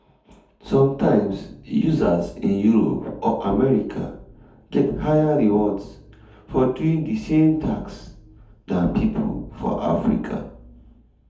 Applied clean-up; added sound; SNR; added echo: none; none; none; reverberation time 0.6 s.